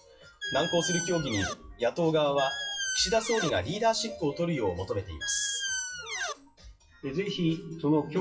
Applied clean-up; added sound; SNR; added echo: classical method WPE with log-MMSE.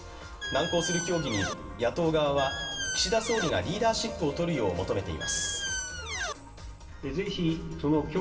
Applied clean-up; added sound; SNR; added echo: none; Squeak; 4 dB; reverberation time 2.7 s.